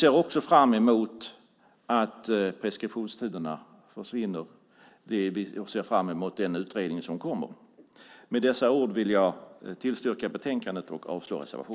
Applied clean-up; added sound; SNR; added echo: none; none; none; none.